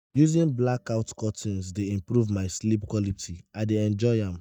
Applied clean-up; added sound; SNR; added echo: neural mask model DeepFilterNet 3.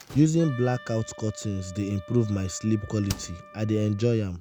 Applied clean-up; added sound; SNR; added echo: none; Slam + Wind instrument, woodwind instrument; 17 dB; none.